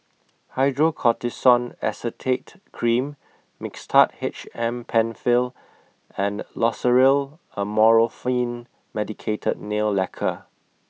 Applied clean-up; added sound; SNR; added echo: none; none; none; none.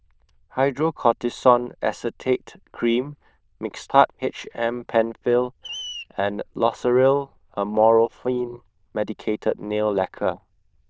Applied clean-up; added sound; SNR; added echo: neural diffusion model UNIVERSE++.